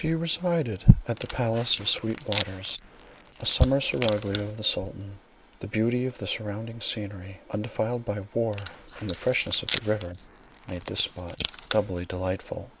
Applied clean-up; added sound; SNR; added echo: neural mask model Resemble Enhance denoiser.